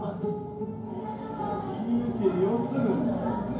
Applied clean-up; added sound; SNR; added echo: none; none; none; reverberation time 0.9 s.